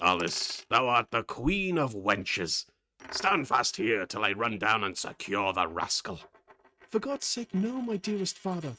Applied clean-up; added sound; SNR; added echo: neural mask model RNNoise.